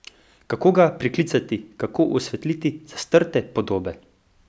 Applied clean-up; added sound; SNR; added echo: none; none; none; none.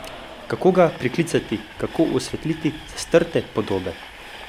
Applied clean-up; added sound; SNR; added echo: none; Train; 16 dB; none.